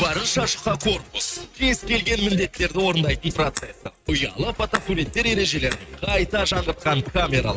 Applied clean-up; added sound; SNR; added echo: neural mask model RNNoise.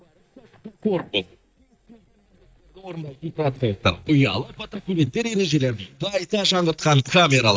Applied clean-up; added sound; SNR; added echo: neural mask model DeepFilterNet 3.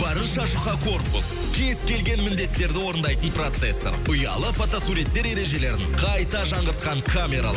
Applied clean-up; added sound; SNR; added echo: none; none; none; none.